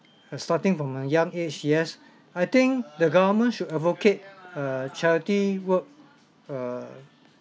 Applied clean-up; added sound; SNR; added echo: none; none; none; none.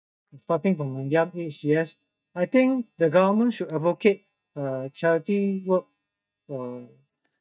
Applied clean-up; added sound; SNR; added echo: neural mask model DeepFilterNet 3.